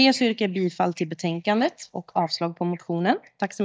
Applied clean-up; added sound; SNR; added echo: neural mask model DeepFilterNet 3.